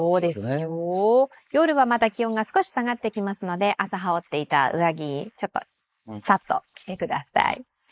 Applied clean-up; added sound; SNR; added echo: neural mask model Resemble Enhance denoiser.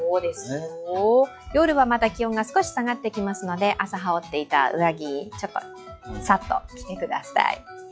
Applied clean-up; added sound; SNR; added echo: classical method log-MMSE.